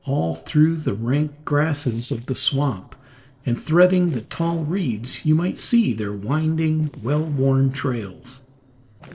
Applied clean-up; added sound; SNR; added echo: neural separator model SepFormer DNS4.